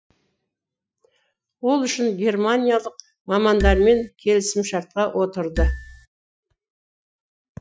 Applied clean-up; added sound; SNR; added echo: classical method Wiener filter.